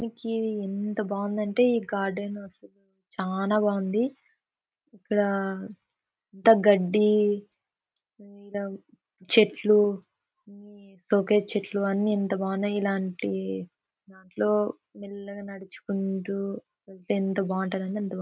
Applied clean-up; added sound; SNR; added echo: none; none; none; none.